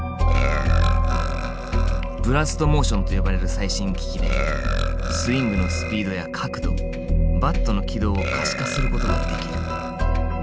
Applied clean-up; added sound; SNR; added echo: none; Burping, eructation; 12 dB; none.